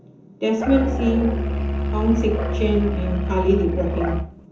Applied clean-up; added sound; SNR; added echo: none; Musical instrument; 1 dB; reverberation time 0.6 s.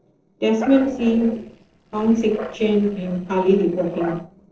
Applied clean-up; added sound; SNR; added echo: neural separator model SepFormer DNS4.